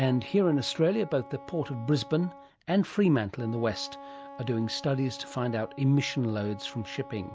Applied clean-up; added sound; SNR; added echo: none; Wind instrument, woodwind instrument; 18 dB; none.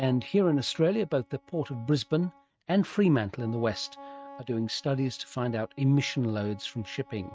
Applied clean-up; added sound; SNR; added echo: neural mask model RNNoise.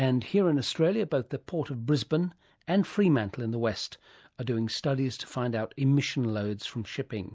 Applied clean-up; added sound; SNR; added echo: none; none; none; none.